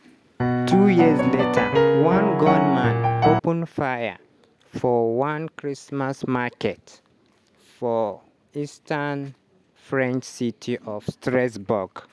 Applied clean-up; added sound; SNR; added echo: none; Piano; -5 dB; none.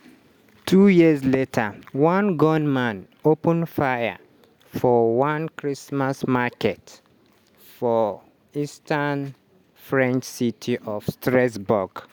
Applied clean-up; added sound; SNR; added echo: none; none; none; none.